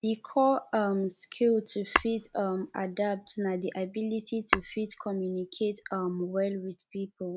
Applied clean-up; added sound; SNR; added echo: none; Tap / Hammer; 7 dB; none.